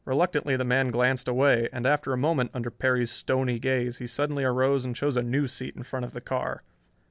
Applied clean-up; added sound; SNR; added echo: none; none; none; none.